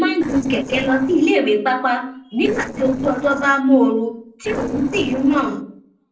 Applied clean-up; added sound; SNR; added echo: neural separator model SepFormer DNS4.